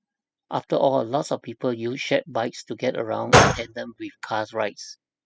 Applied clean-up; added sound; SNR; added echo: classical method spectral subtraction.